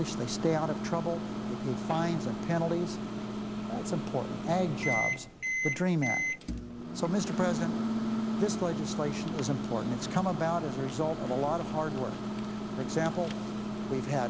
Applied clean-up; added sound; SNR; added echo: none; Microwave oven; 2 dB; none.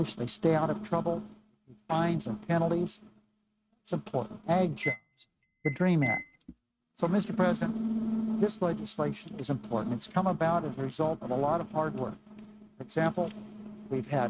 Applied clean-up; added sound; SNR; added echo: neural mask model RNNoise.